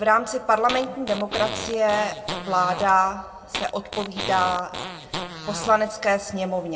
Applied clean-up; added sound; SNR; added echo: none; Fart; 9 dB; reverberation time 1.0 s.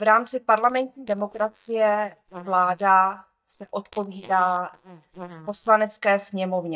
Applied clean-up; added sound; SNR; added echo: neural mask model DeepFilterNet 3.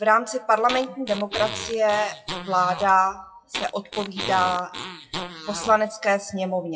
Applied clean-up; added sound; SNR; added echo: classical method WPE with log-MMSE.